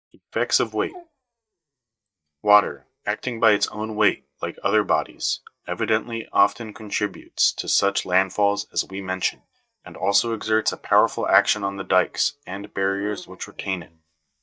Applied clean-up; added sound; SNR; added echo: neural mask model DeepFilterNet 3.